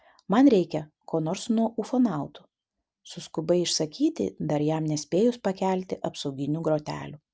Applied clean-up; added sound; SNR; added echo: none; none; none; none.